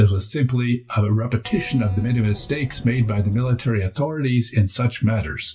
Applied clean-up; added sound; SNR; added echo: none; Keyboard (musical); 18 dB; reverberation time 0.2 s.